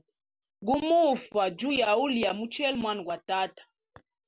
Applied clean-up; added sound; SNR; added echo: none; none; none; none.